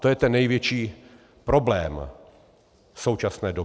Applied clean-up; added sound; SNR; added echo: none; none; none; none.